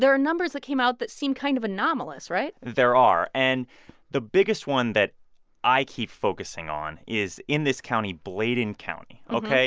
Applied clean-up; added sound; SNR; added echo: none; none; none; none.